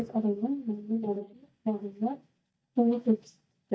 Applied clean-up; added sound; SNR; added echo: neural mask model DeepFilterNet 3.